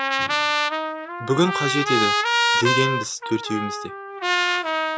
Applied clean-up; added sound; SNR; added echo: none; Trumpet; -3 dB; none.